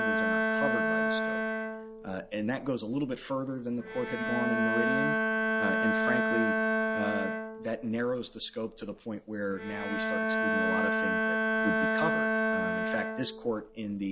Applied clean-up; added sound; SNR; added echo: none; Bowed string instrument; -4 dB; none.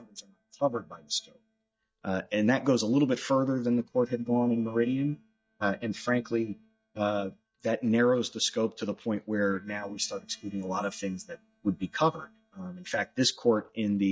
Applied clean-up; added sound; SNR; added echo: neural mask model DeepFilterNet 3.